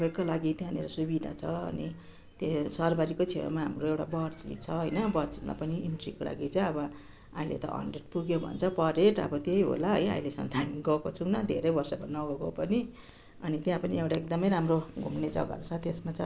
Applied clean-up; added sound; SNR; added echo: none; none; none; none.